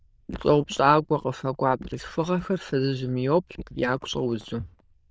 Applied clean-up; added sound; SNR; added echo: neural diffusion model UNIVERSE++.